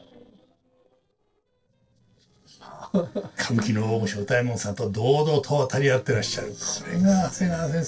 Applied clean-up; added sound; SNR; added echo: neural separator model SepFormer DNS4.